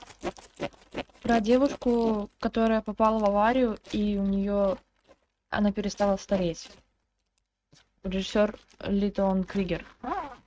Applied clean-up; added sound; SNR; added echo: neural mask model RNNoise.